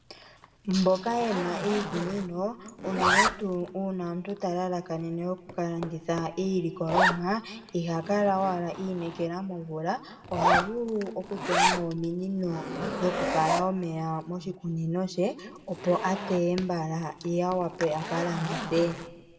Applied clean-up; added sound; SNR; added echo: none; Zipper (clothing); 4 dB; reverberation time 1.4 s.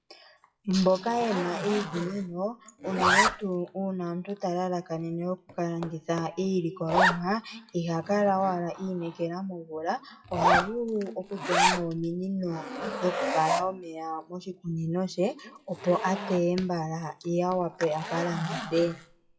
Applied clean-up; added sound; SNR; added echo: classical method WPE with log-MMSE.